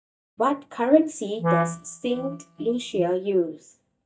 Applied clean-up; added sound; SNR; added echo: neural mask model DeepFilterNet 3.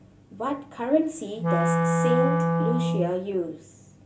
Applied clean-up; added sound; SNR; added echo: none; Wind instrument, woodwind instrument; -4 dB; reverberation time 0.2 s.